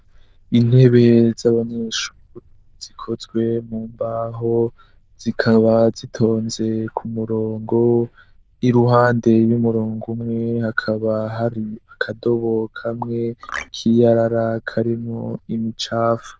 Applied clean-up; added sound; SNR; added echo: neural diffusion model UNIVERSE++.